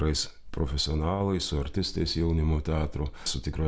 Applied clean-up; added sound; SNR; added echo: none; none; none; none.